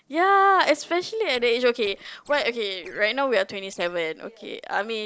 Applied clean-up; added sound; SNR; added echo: neural separator model SepFormer DNS4.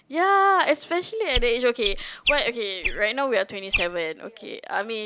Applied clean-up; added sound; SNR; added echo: neural mask model Resemble Enhance denoiser.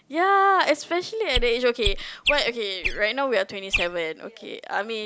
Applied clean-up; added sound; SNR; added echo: none; Chirp, tweet; 5 dB; none.